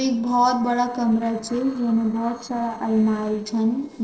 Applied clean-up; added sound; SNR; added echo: neural separator model SepFormer DNS4.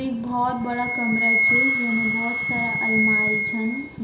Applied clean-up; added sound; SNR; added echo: none; Wind instrument, woodwind instrument; -3 dB; reverberation time 0.7 s.